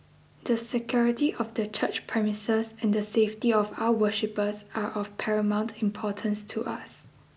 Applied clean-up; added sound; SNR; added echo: none; none; none; none.